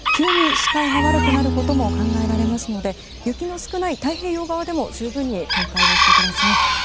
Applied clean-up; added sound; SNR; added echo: none; Bowed string instrument + Chicken, rooster; -3 dB; none.